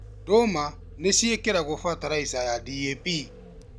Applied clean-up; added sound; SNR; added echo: none; Vehicle; 16 dB; none.